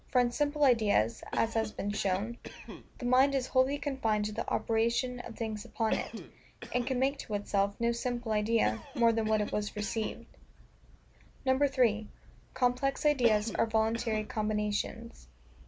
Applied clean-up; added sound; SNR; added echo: none; Cough; 16 dB; none.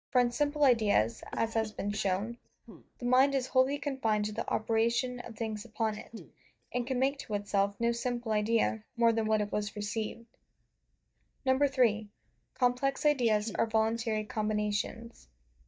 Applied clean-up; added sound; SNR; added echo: neural mask model DeepFilterNet 3.